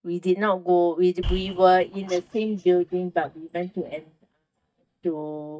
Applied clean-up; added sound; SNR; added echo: neural mask model DeepFilterNet 3.